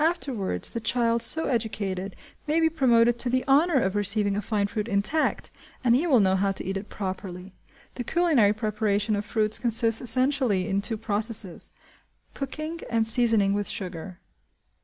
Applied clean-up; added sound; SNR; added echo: none; none; none; none.